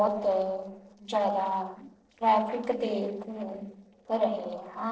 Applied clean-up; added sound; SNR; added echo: neural separator model SepFormer DNS4.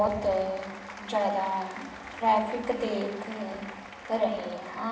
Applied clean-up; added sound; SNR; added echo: none; Applause; 15 dB; reverberation time 0.8 s.